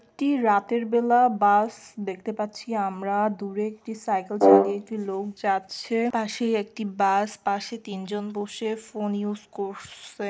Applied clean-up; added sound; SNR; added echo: none; Brass instrument; -5 dB; none.